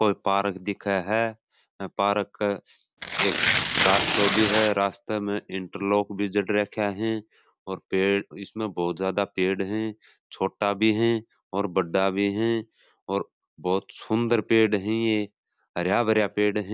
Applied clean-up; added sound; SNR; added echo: none; Tearing; -3 dB; none.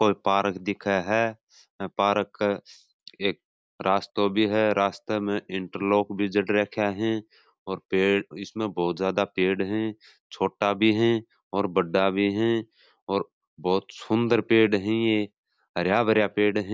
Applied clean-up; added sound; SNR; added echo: none; none; none; none.